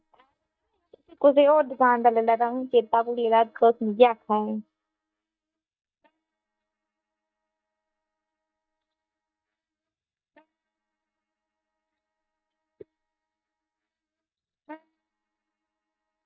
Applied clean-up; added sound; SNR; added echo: neural mask model DeepFilterNet 3.